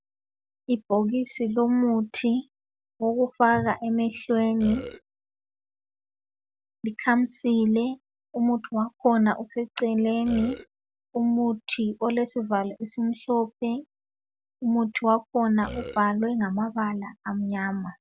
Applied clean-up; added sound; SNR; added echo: none; Burping, eructation; 11 dB; none.